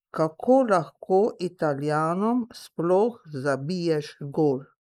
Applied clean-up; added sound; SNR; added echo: neural mask model Resemble Enhance denoiser.